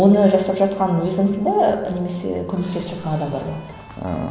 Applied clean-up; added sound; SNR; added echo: none; none; none; none.